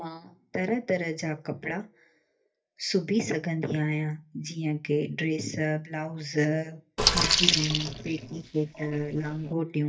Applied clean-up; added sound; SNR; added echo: neural mask model DeepFilterNet 3.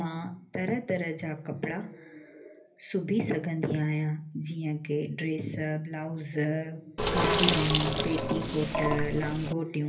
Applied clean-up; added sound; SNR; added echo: none; Sink (filling or washing); -5 dB; reverberation time 0.3 s.